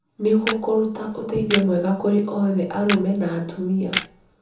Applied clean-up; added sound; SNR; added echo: none; Camera; 9 dB; reverberation time 1.0 s.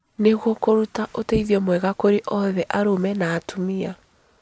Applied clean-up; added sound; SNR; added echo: none; none; none; none.